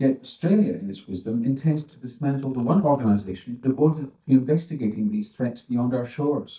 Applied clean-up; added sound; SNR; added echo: neural mask model DeepFilterNet 3.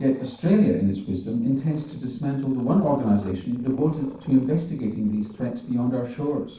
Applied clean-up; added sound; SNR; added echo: neural separator model SepFormer DNS4.